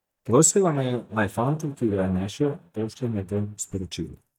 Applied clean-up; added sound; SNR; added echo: neural mask model DeepFilterNet 3.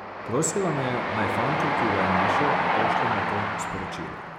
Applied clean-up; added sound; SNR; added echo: none; Train; -4 dB; none.